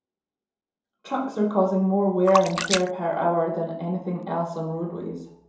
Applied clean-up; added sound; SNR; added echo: none; Splash, splatter; 6 dB; reverberation time 2.6 s.